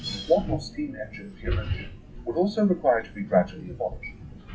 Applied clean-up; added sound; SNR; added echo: classical method WPE with log-MMSE.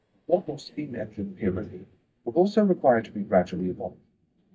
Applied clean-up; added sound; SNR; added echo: neural mask model DeepFilterNet 3.